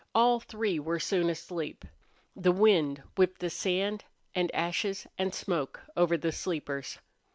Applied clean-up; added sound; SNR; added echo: none; none; none; none.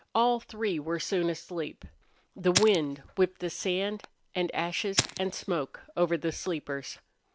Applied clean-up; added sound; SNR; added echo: none; Fire; 6 dB; none.